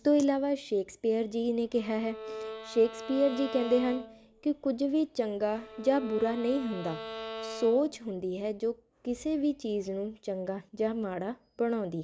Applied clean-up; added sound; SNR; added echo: none; Bowed string instrument; 12 dB; none.